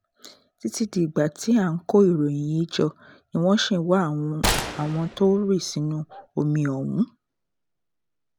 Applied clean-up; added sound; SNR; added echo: none; Gunshot, gunfire; 6 dB; none.